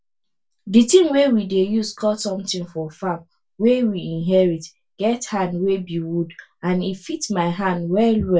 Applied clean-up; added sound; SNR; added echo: none; none; none; reverberation time 0.2 s.